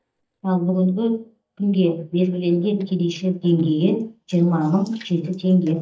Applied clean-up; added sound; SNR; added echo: neural mask model DeepFilterNet 3.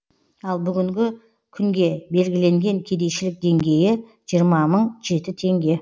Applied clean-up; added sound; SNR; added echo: none; none; none; none.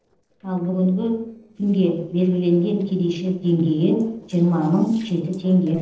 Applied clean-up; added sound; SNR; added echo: neural separator model SepFormer DNS4.